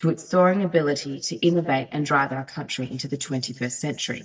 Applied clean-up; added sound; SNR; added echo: neural mask model DeepFilterNet 3.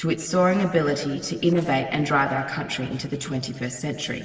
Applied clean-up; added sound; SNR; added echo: neural separator model SepFormer DNS4.